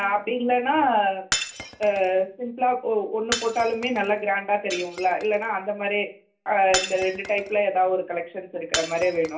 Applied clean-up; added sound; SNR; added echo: none; Shatter; 11 dB; reverberation time 0.3 s.